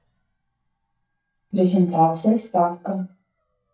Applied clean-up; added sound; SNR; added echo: neural mask model DeepFilterNet 3.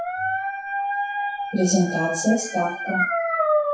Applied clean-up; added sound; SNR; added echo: classical method WPE with log-MMSE.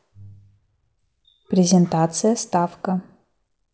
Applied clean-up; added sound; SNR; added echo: none; none; none; none.